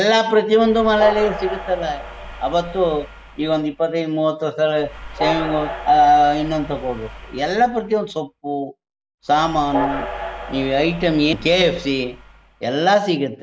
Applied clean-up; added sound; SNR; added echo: none; Train; 11 dB; none.